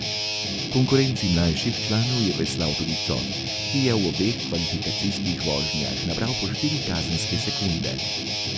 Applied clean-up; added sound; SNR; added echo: none; Guitar; 1 dB; none.